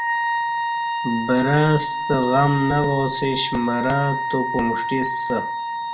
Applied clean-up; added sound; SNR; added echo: none; Wind instrument, woodwind instrument; 4 dB; reverberation time 0.4 s.